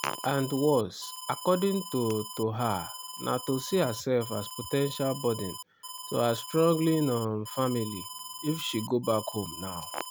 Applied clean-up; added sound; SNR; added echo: none; Alarm; 12 dB; none.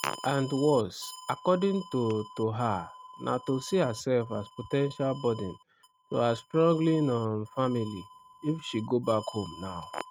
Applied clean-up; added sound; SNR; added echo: neural mask model RNNoise.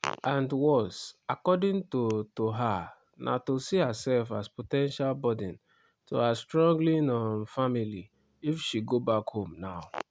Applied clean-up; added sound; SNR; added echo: none; none; none; none.